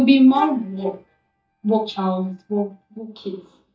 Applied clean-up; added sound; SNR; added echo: neural mask model DeepFilterNet 3.